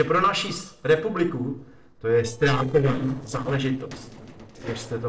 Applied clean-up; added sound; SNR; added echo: neural separator model SepFormer DNS4.